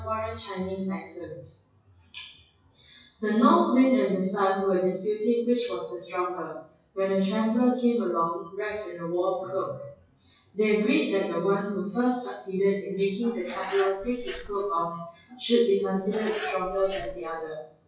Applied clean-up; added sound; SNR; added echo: classical method WPE with log-MMSE.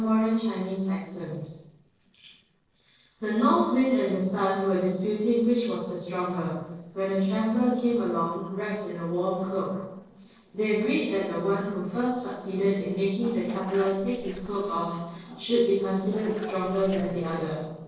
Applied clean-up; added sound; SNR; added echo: neural separator model SepFormer DNS4.